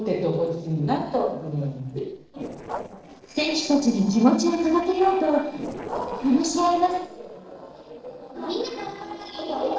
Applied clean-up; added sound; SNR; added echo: neural separator model SepFormer DNS4.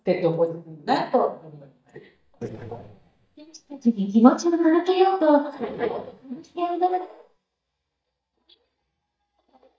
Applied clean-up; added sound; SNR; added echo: neural mask model DeepFilterNet 3.